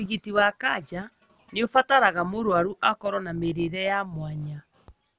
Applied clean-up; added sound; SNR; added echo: none; none; none; none.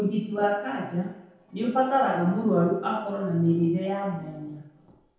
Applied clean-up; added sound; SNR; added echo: none; none; none; reverberation time 0.8 s.